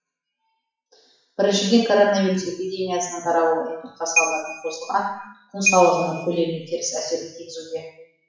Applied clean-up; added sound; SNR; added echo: classical method WPE with log-MMSE.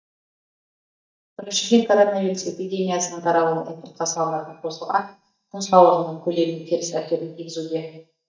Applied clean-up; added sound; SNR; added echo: neural mask model DeepFilterNet 3.